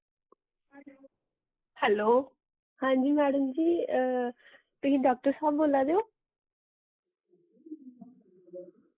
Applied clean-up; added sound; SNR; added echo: neural mask model Resemble Enhance denoiser.